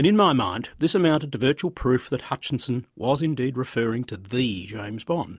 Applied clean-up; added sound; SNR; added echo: none; none; none; none.